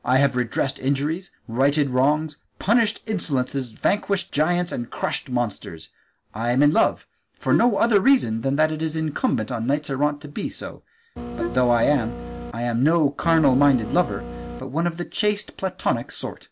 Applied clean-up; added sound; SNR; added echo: none; Wind instrument, woodwind instrument + Printer; 8 dB; none.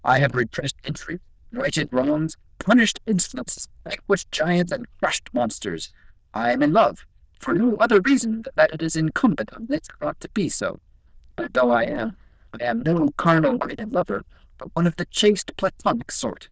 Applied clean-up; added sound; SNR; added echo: neural diffusion model UNIVERSE++.